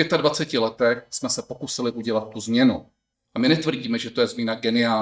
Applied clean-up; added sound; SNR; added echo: neural mask model DeepFilterNet 3.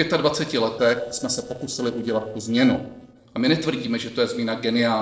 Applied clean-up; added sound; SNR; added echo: neural separator model SepFormer DNS4.